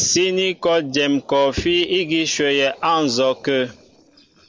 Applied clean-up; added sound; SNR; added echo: neural separator model SepFormer DNS4.